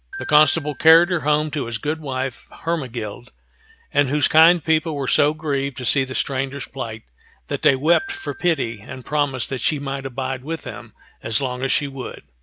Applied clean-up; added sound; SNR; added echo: none; Glockenspiel; 18 dB; none.